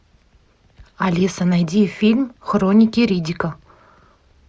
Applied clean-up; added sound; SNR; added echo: none; none; none; none.